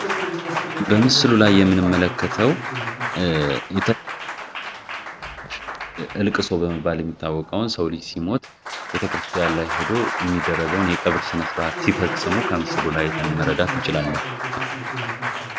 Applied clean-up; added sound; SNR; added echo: none; Applause; 5 dB; none.